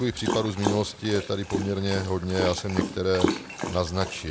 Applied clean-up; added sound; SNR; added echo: none; Dog; 4 dB; none.